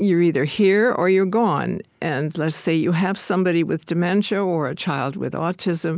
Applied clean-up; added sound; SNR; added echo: none; none; none; none.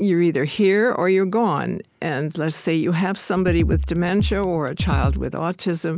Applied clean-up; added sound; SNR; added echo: none; Drum kit; 3 dB; none.